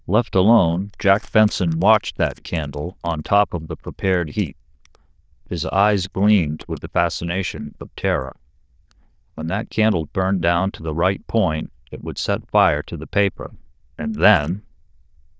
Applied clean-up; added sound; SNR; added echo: neural diffusion model UNIVERSE++.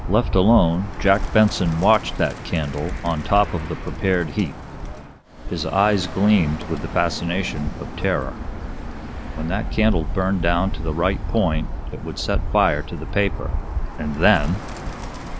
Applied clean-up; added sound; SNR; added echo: none; Bird; 5 dB; none.